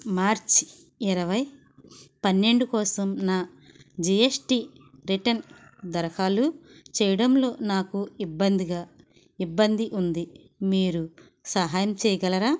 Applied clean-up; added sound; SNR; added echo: none; none; none; none.